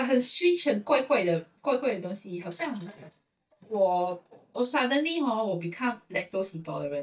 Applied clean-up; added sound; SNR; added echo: neural mask model DeepFilterNet 3.